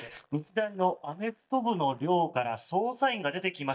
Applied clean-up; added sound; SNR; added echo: neural mask model DeepFilterNet 3.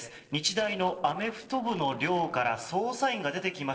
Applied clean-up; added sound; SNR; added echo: neural separator model SepFormer DNS4.